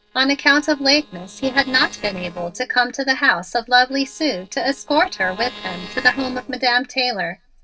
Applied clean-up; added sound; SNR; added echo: neural separator model SepFormer DNS4.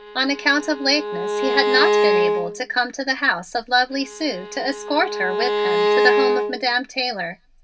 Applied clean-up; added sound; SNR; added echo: none; Bowed string instrument; 0 dB; reverberation time 0.3 s.